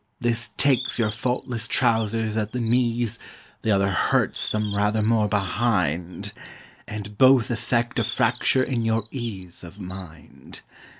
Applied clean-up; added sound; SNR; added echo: neural mask model Resemble Enhance denoiser.